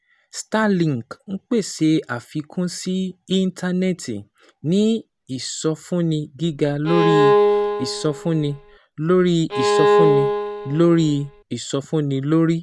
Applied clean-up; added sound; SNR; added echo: none; Bowed string instrument; -2 dB; none.